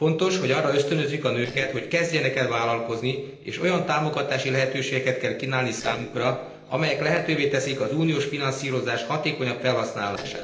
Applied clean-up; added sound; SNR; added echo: neural separator model SepFormer DNS4.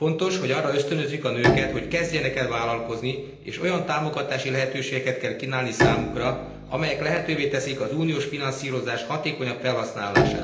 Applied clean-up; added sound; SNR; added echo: none; Bowed string instrument; 5 dB; reverberation time 0.9 s.